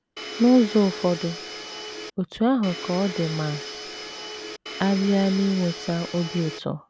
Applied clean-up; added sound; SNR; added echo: none; Domestic sounds, home sounds; 11 dB; none.